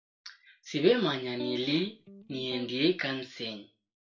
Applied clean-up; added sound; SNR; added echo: none; Electric guitar; 14 dB; reverberation time 0.3 s.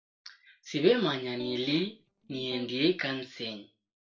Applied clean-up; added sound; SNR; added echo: neural separator model SepFormer DNS4.